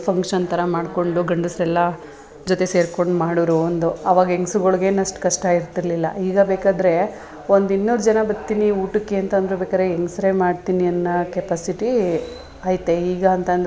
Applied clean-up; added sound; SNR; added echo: none; none; none; none.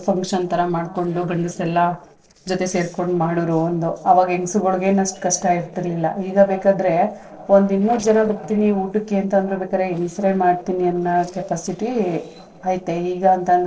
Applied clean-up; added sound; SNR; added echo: neural separator model SepFormer DNS4.